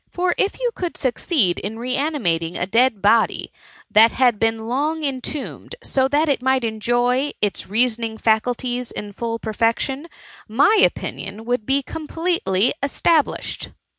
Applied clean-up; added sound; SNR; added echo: none; none; none; none.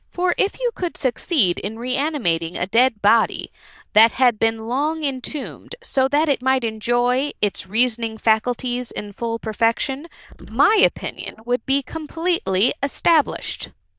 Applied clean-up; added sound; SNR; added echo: neural diffusion model UNIVERSE++.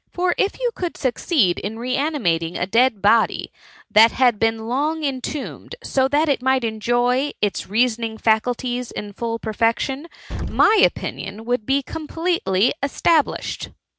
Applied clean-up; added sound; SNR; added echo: neural separator model SepFormer DNS4.